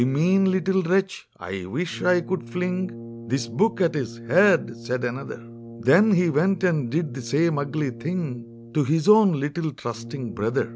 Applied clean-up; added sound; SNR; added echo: none; Brass instrument; 16 dB; none.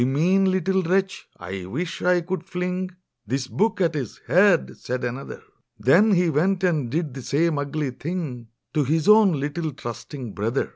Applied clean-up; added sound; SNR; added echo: none; none; none; none.